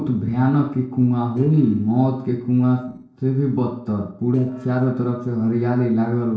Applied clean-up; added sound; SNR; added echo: neural separator model SepFormer DNS4.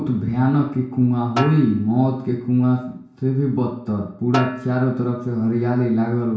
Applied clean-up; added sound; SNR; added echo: none; Snare drum; 13 dB; reverberation time 0.6 s.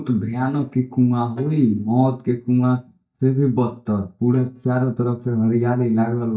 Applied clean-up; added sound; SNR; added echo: neural mask model DeepFilterNet 3.